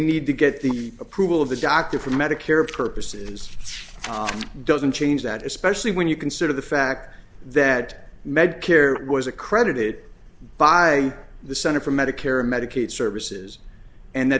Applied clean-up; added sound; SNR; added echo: none; none; none; none.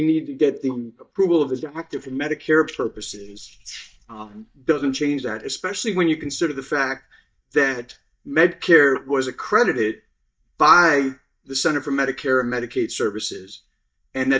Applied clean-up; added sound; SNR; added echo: neural mask model DeepFilterNet 3.